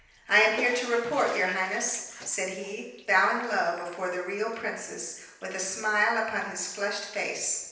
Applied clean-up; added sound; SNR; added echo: none; Bathtub (filling or washing); 19 dB; reverberation time 0.9 s.